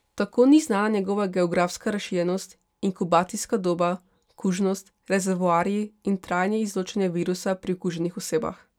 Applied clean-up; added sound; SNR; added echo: none; none; none; none.